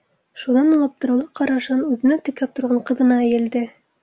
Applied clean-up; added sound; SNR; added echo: none; none; none; none.